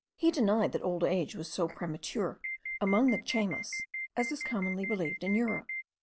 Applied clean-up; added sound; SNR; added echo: none; Alarm; 7 dB; none.